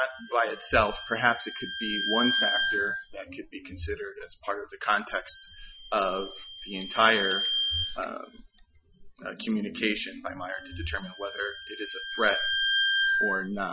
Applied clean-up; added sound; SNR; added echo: classical method Wiener filter.